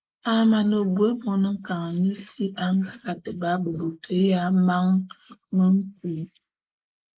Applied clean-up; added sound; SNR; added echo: neural mask model Resemble Enhance denoiser.